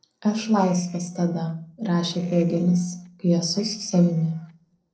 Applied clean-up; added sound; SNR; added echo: neural separator model SepFormer DNS4.